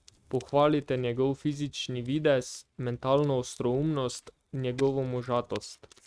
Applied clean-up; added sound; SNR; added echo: neural mask model RNNoise.